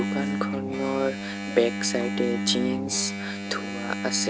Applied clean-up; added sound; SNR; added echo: none; Engine; 2 dB; none.